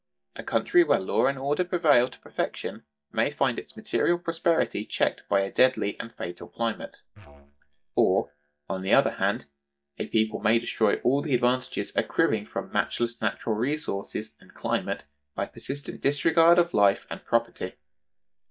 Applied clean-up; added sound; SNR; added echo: neural mask model DeepFilterNet 3.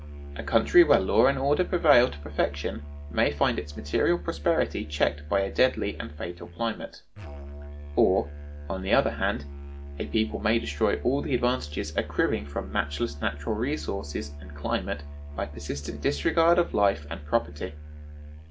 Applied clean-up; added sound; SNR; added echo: none; Musical instrument; 11 dB; none.